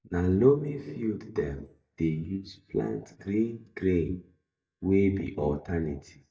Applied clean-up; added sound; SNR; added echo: neural mask model DeepFilterNet 3.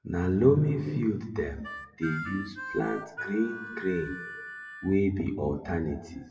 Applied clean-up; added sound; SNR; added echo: classical method WPE with log-MMSE.